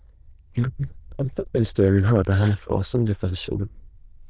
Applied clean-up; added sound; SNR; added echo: neural diffusion model UNIVERSE++.